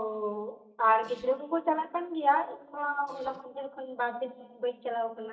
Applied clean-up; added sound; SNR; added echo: neural mask model DeepFilterNet 3.